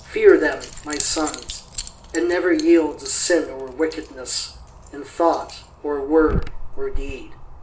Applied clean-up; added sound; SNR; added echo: none; Keys jangling; 10 dB; reverberation time 0.2 s.